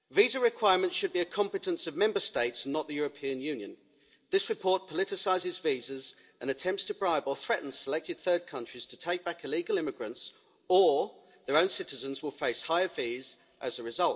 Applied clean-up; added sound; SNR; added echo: none; none; none; reverberation time 0.5 s.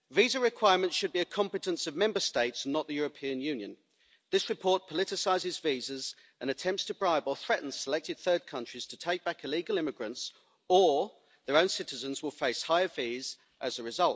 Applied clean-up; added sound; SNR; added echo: none; none; none; none.